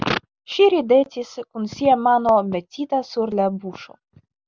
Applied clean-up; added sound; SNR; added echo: none; none; none; none.